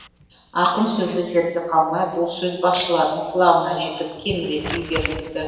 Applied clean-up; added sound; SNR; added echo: none; Writing; 15 dB; reverberation time 1.3 s.